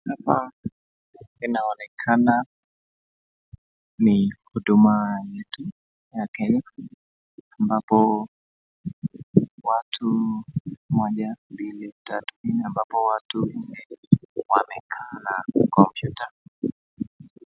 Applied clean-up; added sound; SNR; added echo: none; none; none; none.